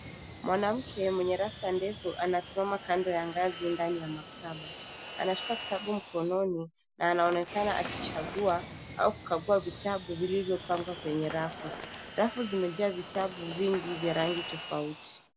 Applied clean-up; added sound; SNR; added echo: none; Run + Fixed-wing aircraft, airplane; 11 dB; none.